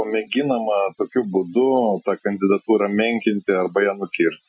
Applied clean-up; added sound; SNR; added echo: classical method Wiener filter.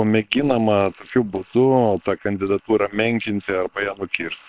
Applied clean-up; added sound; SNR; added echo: neural separator model SepFormer WHAM!.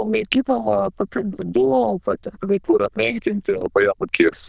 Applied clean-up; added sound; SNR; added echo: neural diffusion model UNIVERSE++.